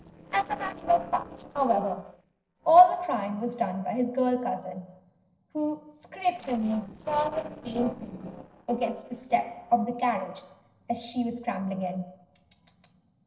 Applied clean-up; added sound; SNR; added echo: neural separator model SepFormer DNS4.